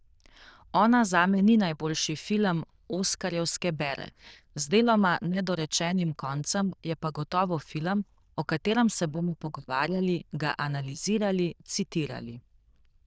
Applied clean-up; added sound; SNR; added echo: neural diffusion model UNIVERSE++.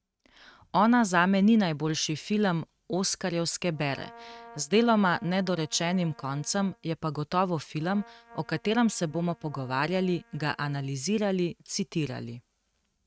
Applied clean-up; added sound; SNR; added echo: neural mask model RNNoise.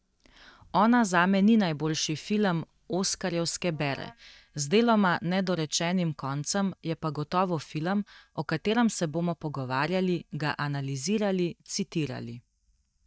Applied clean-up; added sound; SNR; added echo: neural mask model DeepFilterNet 3.